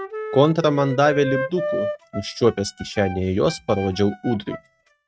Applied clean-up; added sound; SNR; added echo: neural mask model RNNoise.